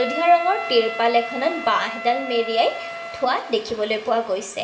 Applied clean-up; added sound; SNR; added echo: none; Wind instrument, woodwind instrument; 10 dB; reverberation time 1.7 s.